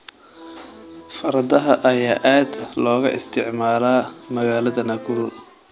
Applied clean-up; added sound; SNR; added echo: none; Accordion; 18 dB; none.